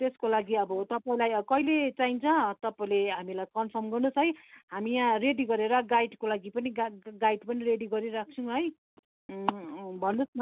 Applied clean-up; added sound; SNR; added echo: none; none; none; none.